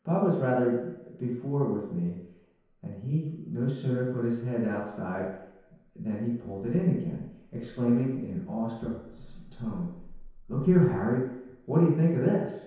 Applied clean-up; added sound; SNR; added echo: none; none; none; reverberation time 0.9 s.